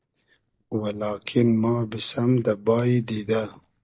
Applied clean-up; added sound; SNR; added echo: neural mask model DeepFilterNet 3.